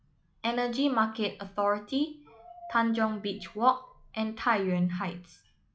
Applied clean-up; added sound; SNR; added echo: classical method log-MMSE.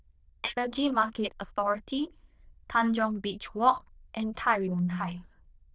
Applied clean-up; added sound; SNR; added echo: neural diffusion model UNIVERSE++.